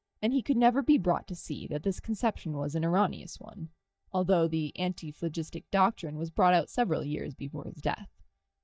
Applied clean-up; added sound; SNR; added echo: neural mask model DeepFilterNet 3.